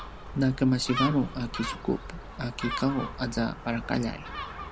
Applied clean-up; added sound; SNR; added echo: none; Gull, seagull; 8 dB; none.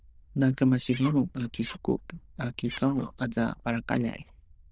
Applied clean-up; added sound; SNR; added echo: neural diffusion model UNIVERSE++.